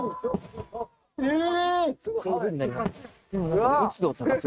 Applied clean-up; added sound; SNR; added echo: neural mask model RNNoise.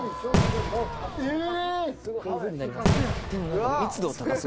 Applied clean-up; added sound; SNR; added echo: none; Fireworks; -1 dB; none.